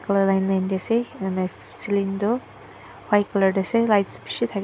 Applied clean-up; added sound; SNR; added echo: none; none; none; none.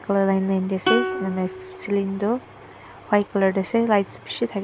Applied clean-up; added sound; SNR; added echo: none; Plucked string instrument; 7 dB; none.